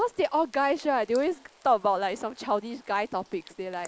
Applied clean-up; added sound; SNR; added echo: neural mask model Resemble Enhance denoiser.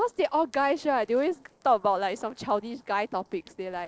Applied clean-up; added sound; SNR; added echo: neural separator model SepFormer DNS4.